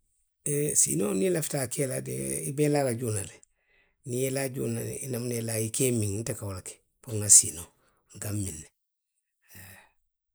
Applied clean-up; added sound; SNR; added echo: neural mask model Resemble Enhance denoiser.